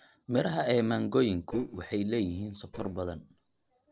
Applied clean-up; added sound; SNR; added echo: neural separator model SepFormer DNS4.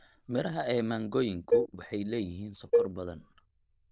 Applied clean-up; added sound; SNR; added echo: neural diffusion model UNIVERSE++.